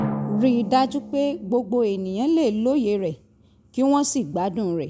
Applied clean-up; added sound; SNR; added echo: none; Drum; 12 dB; none.